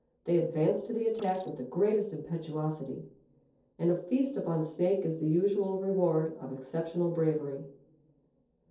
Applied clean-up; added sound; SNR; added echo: neural separator model SepFormer DNS4.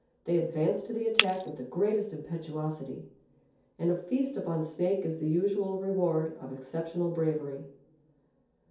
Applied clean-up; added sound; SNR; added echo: none; Shatter; 5 dB; reverberation time 0.6 s.